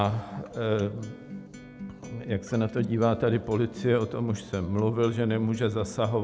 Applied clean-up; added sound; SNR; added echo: none; Acoustic guitar; 15 dB; none.